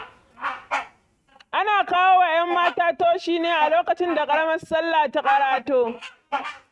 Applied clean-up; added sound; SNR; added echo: neural mask model RNNoise.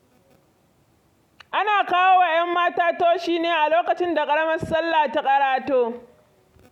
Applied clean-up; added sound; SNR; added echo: none; none; none; none.